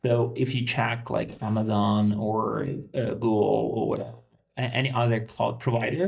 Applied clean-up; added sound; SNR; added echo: neural mask model DeepFilterNet 3.